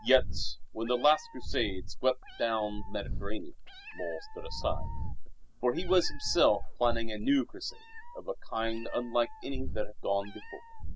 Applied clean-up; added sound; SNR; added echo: none; Meow; 1 dB; none.